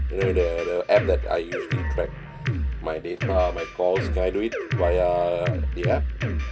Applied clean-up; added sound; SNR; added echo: none; Drum kit; 2 dB; none.